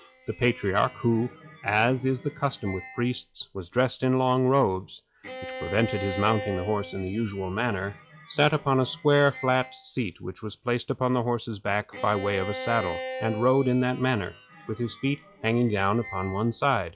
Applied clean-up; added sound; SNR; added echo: classical method log-MMSE.